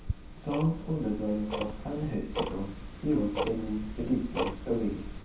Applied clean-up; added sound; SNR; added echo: none; Tick-tock; 5 dB; reverberation time 0.6 s.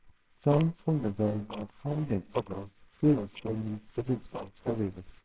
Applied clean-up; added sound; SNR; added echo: neural separator model SepFormer WHAMR!.